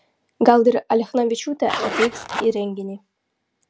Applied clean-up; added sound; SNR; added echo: none; Zipper (clothing); 5 dB; none.